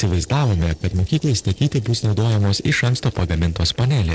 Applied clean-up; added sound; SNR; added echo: neural separator model SepFormer DNS4.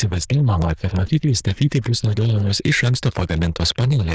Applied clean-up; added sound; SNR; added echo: neural diffusion model UNIVERSE++.